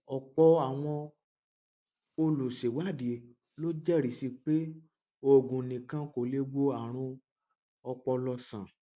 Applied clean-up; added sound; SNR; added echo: none; none; none; none.